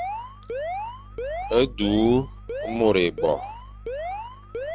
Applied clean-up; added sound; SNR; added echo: neural separator model SepFormer DNS4.